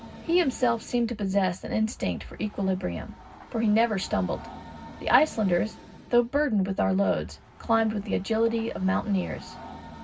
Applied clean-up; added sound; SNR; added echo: none; Train; 19 dB; reverberation time 0.4 s.